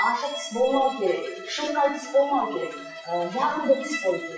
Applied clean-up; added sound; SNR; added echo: classical method WPE with log-MMSE.